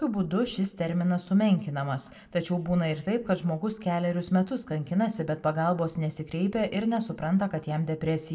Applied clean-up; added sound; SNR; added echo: none; none; none; reverberation time 0.3 s.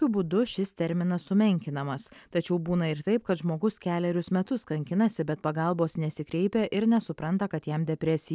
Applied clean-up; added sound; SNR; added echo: none; none; none; none.